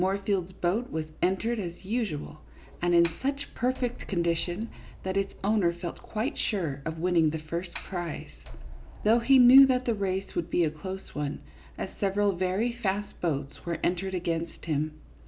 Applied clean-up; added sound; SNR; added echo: none; Sliding door; 16 dB; none.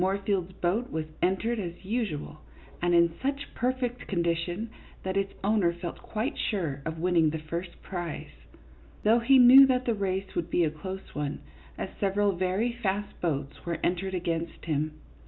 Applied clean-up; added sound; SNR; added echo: none; none; none; none.